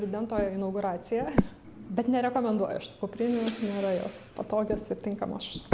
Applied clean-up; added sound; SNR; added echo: none; Breathing; 7 dB; none.